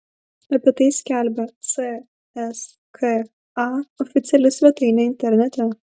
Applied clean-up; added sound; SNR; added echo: none; none; none; none.